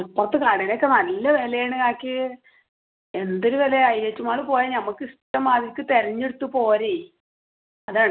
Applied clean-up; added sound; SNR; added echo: none; none; none; none.